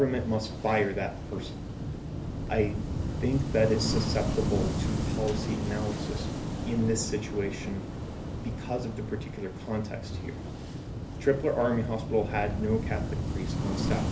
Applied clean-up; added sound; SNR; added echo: none; Waves, surf / Wind; 1 dB; reverberation time 0.3 s.